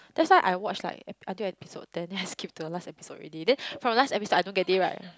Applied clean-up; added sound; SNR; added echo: none; none; none; none.